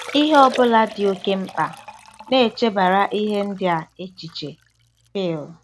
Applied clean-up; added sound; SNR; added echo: none; Liquid; 17 dB; none.